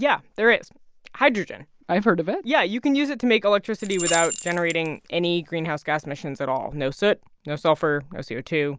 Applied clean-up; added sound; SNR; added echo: none; Rattle / Keys jangling; 9 dB; none.